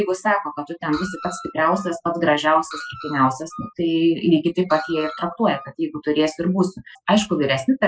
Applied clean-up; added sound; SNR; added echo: classical method spectral subtraction.